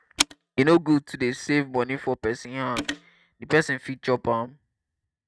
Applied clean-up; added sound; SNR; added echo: neural mask model RNNoise.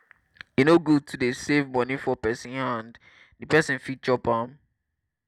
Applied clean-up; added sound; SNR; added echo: none; none; none; none.